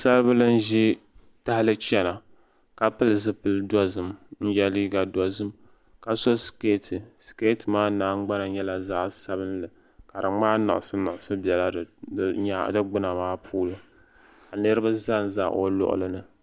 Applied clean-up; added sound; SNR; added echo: none; none; none; none.